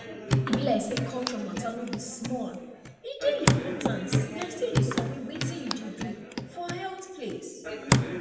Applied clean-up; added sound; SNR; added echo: none; Hands / Wood; -3 dB; reverberation time 1.1 s.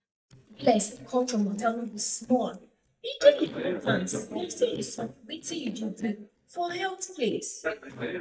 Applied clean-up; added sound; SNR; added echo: neural mask model DeepFilterNet 3.